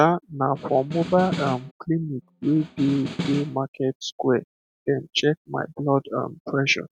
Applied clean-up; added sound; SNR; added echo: none; Snare drum; 9 dB; none.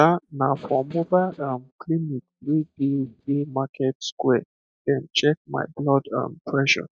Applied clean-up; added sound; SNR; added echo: neural mask model DeepFilterNet 3.